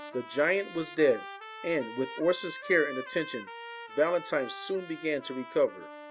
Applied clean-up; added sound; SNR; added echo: none; Trumpet; 13 dB; none.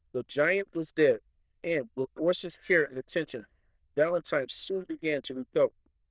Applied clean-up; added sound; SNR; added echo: neural diffusion model UNIVERSE++.